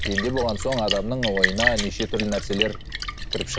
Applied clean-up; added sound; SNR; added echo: none; Splash, splatter; 1 dB; none.